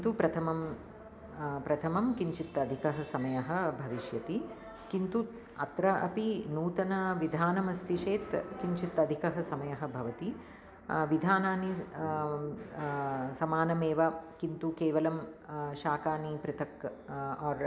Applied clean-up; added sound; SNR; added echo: none; none; none; none.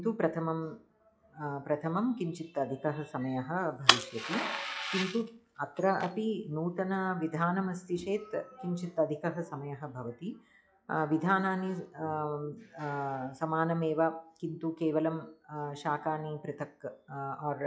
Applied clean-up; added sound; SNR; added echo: classical method log-MMSE.